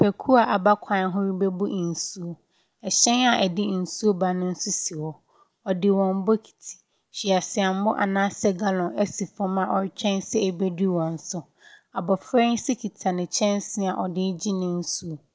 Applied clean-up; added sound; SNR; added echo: none; none; none; none.